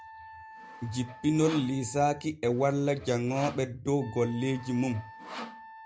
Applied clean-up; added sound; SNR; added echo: none; Wind instrument, woodwind instrument + Sawing; 16 dB; none.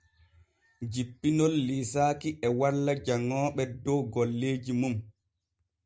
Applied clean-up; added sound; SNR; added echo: none; none; none; none.